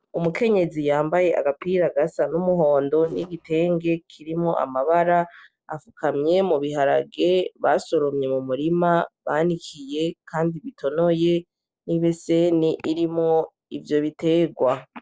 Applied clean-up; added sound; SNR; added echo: neural separator model SepFormer DNS4.